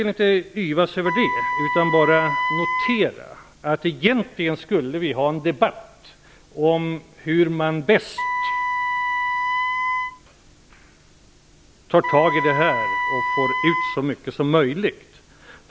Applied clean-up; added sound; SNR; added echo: none; Wind instrument, woodwind instrument; 1 dB; none.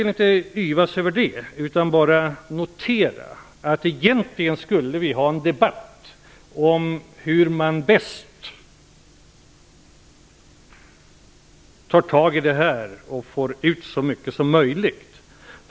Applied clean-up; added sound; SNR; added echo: none; none; none; none.